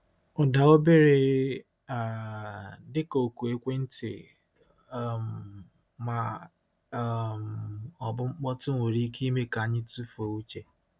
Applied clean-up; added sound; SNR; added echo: none; none; none; none.